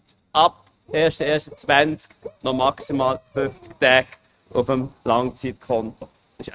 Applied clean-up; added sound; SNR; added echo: neural mask model RNNoise.